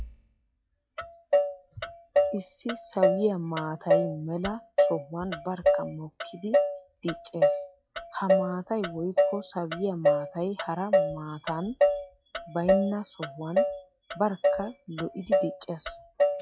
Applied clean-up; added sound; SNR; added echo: classical method log-MMSE.